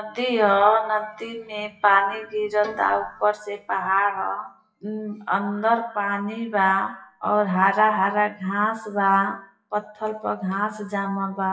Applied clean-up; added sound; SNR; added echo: classical method WPE with log-MMSE.